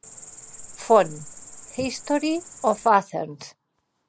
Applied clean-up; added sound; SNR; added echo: none; Cricket; 16 dB; none.